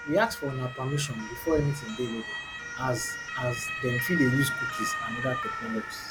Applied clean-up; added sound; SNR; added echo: none; Motor vehicle (road) / Siren; 5 dB; none.